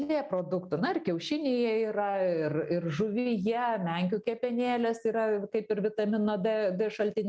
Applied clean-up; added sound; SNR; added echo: none; none; none; none.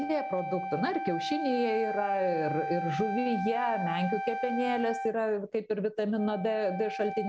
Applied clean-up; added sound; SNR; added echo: none; Wind instrument, woodwind instrument; 5 dB; none.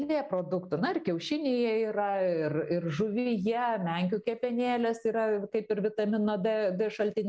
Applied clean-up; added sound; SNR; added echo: neural mask model Resemble Enhance denoiser.